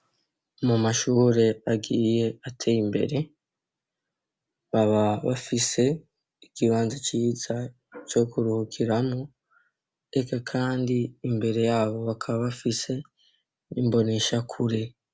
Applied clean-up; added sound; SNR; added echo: none; none; none; none.